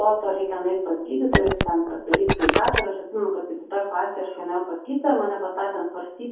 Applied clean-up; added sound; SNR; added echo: none; Telephone; -1 dB; reverberation time 0.6 s.